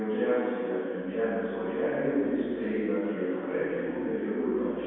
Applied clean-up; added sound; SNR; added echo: none; none; none; reverberation time 2.1 s.